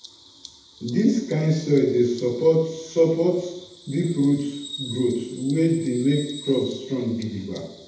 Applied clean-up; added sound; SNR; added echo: none; Bird vocalization, bird call, bird song; 19 dB; reverberation time 0.8 s.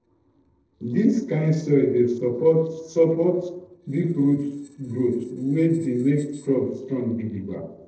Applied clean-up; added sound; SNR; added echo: neural separator model SepFormer DNS4.